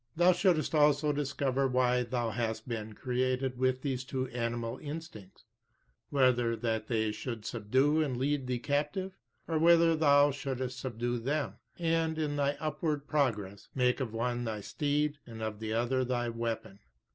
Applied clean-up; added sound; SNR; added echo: none; none; none; none.